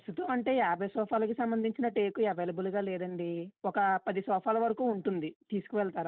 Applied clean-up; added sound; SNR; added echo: neural mask model Resemble Enhance denoiser.